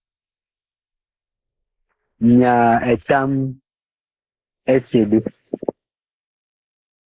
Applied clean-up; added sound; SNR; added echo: neural mask model Resemble Enhance denoiser.